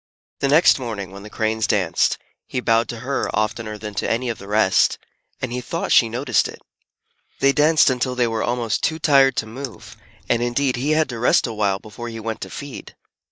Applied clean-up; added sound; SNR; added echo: neural mask model DeepFilterNet 3.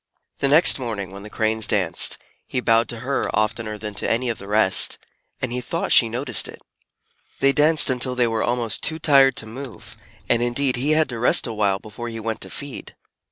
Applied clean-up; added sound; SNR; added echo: none; Keys jangling; 15 dB; none.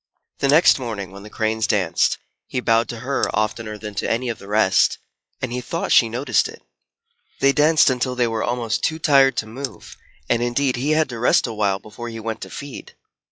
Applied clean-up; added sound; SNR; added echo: classical method log-MMSE.